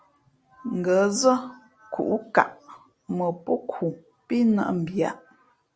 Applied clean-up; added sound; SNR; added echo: none; none; none; none.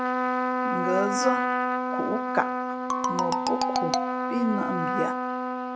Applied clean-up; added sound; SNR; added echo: none; Trumpet + Marimba, xylophone; -4 dB; none.